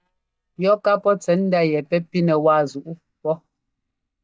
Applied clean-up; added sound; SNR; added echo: neural mask model DeepFilterNet 3.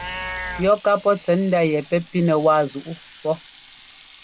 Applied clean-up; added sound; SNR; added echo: none; Sink (filling or washing) / Water tap, faucet + Livestock, farm animals, working animals; 14 dB; none.